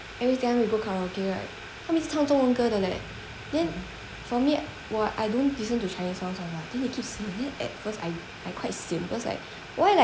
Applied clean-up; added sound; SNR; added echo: none; Boiling; 15 dB; none.